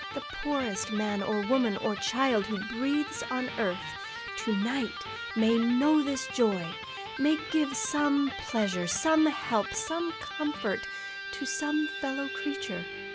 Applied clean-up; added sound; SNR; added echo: none; Electric guitar; 8 dB; none.